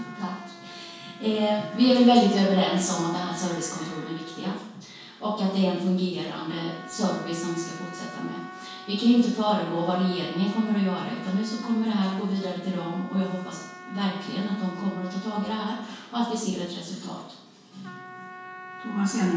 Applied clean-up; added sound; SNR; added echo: none; Trumpet; 17 dB; reverberation time 0.6 s.